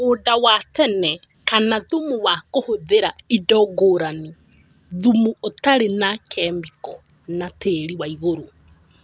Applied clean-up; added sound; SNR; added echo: none; none; none; none.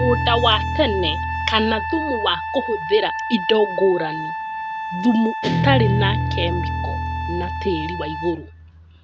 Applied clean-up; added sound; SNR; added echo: none; Trumpet + Guitar; 2 dB; none.